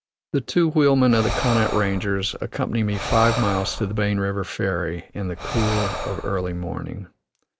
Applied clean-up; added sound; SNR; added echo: none; Breathing; 7 dB; none.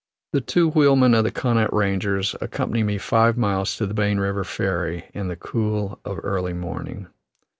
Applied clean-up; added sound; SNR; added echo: none; none; none; none.